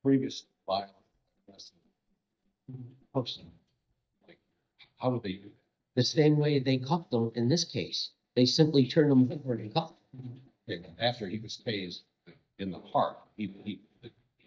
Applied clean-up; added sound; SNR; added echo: neural mask model DeepFilterNet 3.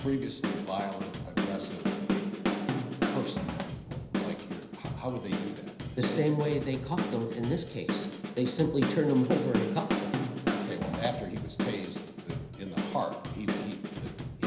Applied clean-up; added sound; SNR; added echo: none; Drum / Drum kit; 0 dB; reverberation time 0.9 s.